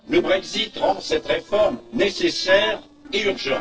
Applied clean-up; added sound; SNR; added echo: neural separator model SepFormer DNS4.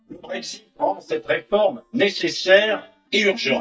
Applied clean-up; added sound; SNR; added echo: neural mask model DeepFilterNet 3.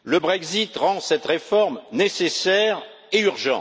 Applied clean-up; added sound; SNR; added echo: none; none; none; none.